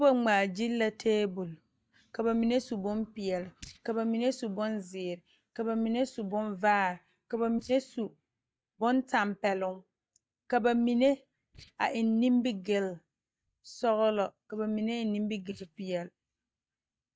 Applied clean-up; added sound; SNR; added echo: neural mask model DeepFilterNet 3.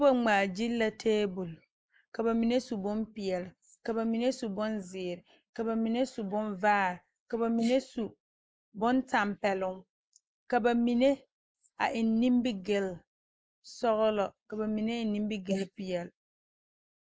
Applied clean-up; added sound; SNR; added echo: neural mask model Resemble Enhance denoiser.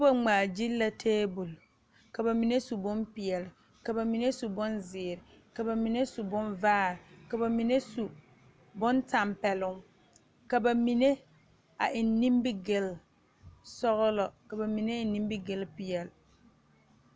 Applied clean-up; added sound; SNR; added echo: none; none; none; none.